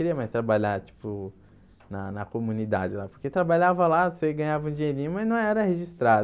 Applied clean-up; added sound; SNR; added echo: none; none; none; none.